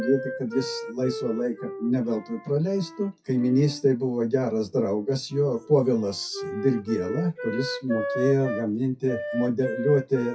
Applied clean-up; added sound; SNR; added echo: classical method WPE with log-MMSE.